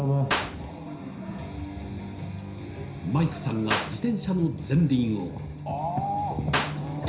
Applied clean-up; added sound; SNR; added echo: none; Clapping; 2 dB; reverberation time 0.5 s.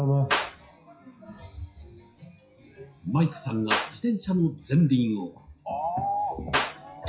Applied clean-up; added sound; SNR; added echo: classical method WPE with log-MMSE.